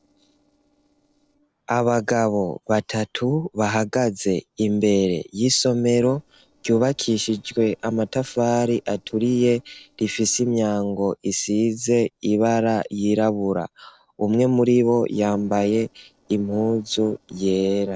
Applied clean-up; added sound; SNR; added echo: neural separator model SepFormer DNS4.